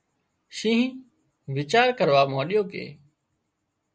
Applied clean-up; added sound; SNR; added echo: none; none; none; none.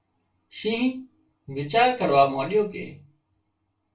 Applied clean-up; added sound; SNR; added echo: none; none; none; reverberation time 0.2 s.